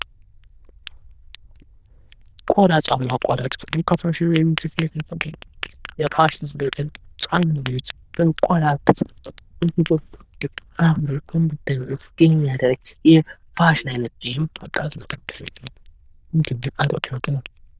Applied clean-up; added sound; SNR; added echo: neural diffusion model UNIVERSE++.